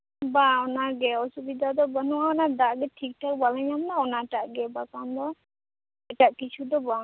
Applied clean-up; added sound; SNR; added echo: none; none; none; none.